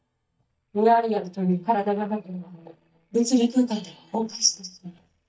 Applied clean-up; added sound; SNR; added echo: neural mask model DeepFilterNet 3.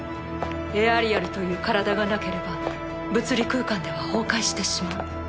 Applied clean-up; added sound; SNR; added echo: none; none; none; none.